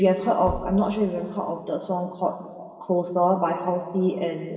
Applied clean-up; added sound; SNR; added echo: none; Bass drum; 18 dB; reverberation time 1.9 s.